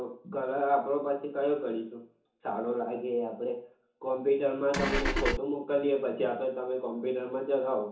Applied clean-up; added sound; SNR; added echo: none; Engine / Car; -2 dB; reverberation time 0.8 s.